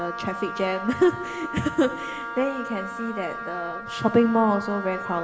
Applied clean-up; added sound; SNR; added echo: none; Wind instrument, woodwind instrument; 8 dB; reverberation time 2.1 s.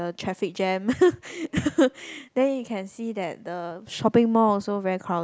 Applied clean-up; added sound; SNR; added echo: none; none; none; none.